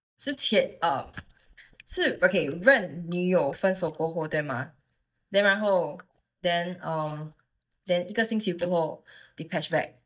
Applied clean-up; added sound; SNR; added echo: neural mask model DeepFilterNet 3.